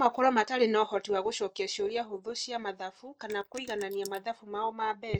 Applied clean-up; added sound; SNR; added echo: neural mask model Resemble Enhance denoiser.